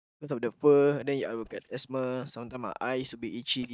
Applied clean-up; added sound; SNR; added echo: neural mask model DeepFilterNet 3.